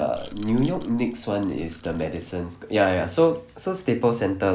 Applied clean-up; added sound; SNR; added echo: none; Rattle / Rattle (instrument); 15 dB; none.